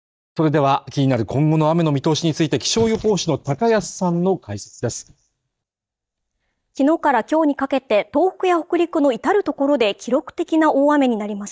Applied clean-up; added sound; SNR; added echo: neural mask model DeepFilterNet 3.